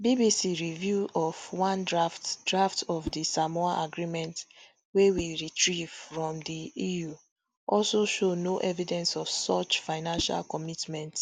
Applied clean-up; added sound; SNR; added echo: none; Whoosh, swoosh, swish; 17 dB; none.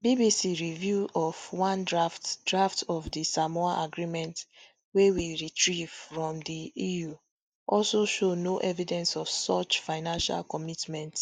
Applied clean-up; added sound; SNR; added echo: neural mask model DeepFilterNet 3.